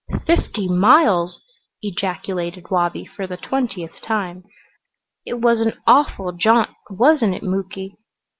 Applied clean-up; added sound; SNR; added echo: none; none; none; none.